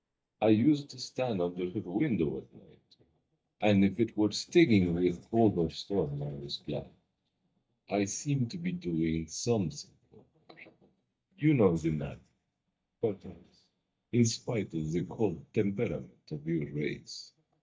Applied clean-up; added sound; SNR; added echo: neural mask model DeepFilterNet 3.